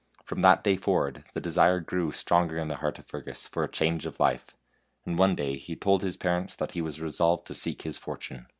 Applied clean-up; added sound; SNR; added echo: none; none; none; none.